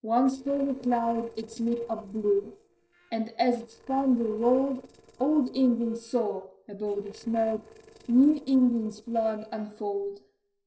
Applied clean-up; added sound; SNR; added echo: neural separator model SepFormer DNS4.